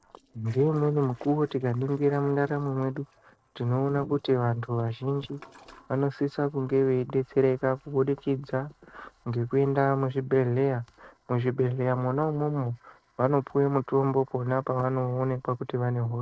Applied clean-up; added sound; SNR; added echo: neural separator model SepFormer DNS4.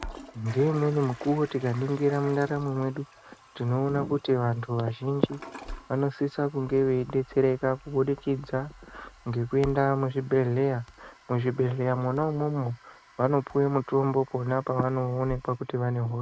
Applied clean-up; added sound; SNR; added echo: none; Crackle + Toilet flush; 20 dB; none.